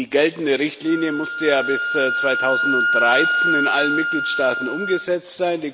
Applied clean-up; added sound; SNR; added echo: none; Wind instrument, woodwind instrument; 1 dB; none.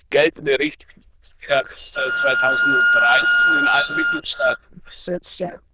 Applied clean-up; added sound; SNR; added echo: neural diffusion model UNIVERSE++.